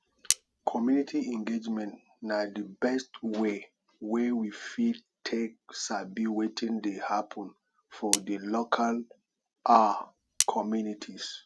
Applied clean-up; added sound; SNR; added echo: none; Cutlery, silverware; 4 dB; none.